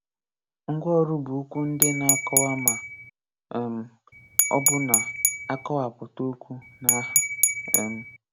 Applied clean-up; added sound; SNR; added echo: none; Glass / Bell; -5 dB; none.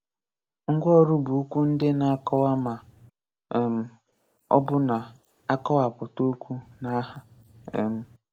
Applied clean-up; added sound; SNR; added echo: neural mask model Resemble Enhance denoiser.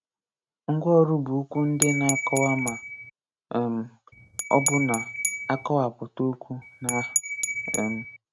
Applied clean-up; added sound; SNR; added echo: neural mask model RNNoise.